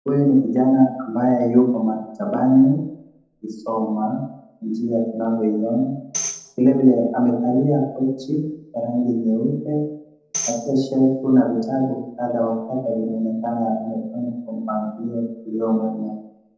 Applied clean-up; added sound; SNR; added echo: neural separator model SepFormer DNS4.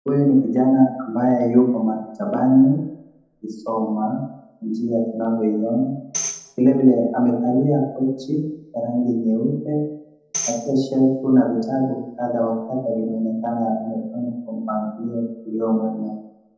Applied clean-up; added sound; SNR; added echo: none; Tambourine; 12 dB; reverberation time 0.8 s.